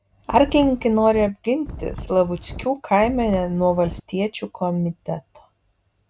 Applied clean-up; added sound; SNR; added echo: none; Wind; 12 dB; none.